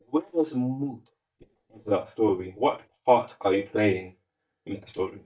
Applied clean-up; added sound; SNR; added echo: neural mask model DeepFilterNet 3.